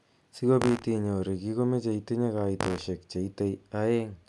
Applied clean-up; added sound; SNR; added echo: none; Fart; 5 dB; none.